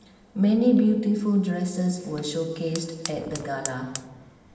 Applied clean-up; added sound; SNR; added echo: none; Fire; 17 dB; reverberation time 1.2 s.